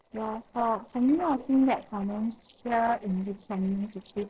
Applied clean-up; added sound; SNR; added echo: neural separator model SepFormer DNS4.